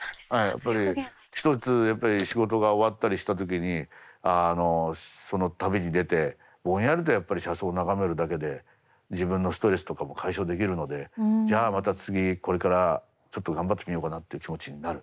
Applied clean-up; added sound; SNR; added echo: neural mask model Resemble Enhance denoiser.